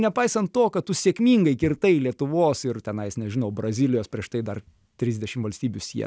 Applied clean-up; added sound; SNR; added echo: none; none; none; none.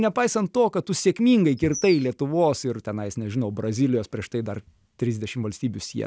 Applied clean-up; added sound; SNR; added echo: none; Bird vocalization, bird call, bird song; 14 dB; none.